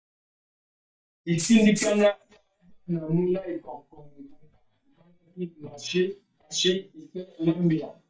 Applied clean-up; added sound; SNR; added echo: neural mask model DeepFilterNet 3.